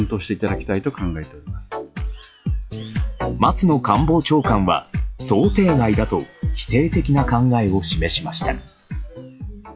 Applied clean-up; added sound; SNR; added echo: classical method log-MMSE.